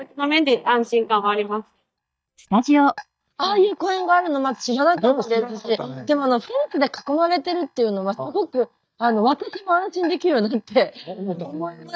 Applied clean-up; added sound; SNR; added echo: neural mask model DeepFilterNet 3.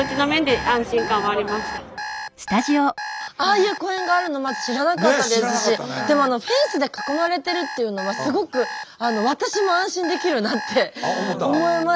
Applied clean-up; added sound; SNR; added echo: none; Alarm; 10 dB; none.